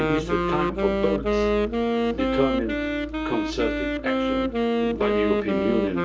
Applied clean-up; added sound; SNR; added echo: none; Wind instrument, woodwind instrument; -4 dB; reverberation time 0.2 s.